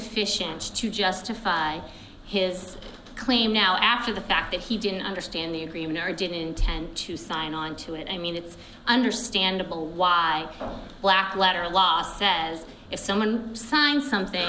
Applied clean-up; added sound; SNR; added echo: none; none; none; none.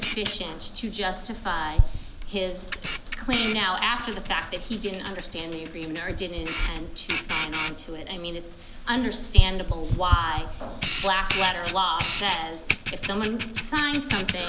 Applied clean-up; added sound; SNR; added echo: none; Camera; -1 dB; none.